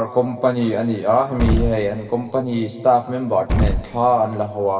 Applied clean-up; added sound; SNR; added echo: none; Explosion; 3 dB; reverberation time 2.1 s.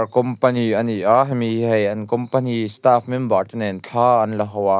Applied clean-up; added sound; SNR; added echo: none; none; none; none.